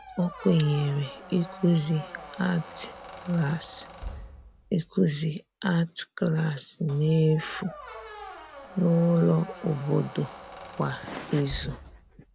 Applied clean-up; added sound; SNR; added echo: none; Squeak; 16 dB; none.